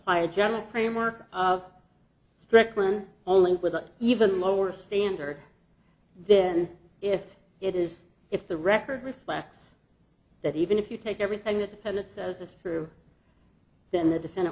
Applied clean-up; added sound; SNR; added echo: none; none; none; none.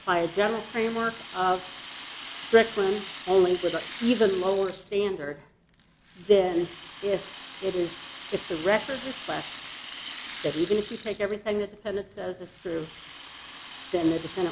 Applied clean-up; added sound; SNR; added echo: none; Rattle (instrument); 10 dB; none.